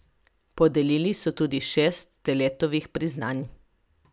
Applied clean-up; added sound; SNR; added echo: none; none; none; none.